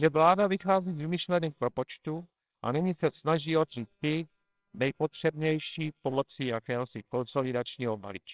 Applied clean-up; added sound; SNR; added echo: neural separator model SepFormer WHAMR!.